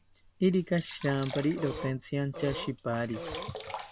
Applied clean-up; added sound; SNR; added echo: none; Burping, eructation + Sink (filling or washing); 11 dB; none.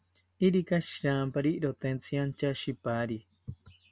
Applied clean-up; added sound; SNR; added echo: none; none; none; none.